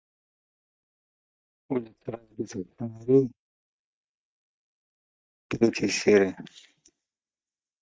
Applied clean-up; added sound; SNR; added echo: neural mask model DeepFilterNet 3.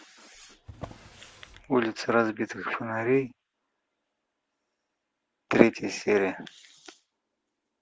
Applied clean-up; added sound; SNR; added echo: none; Drawer open or close; 18 dB; none.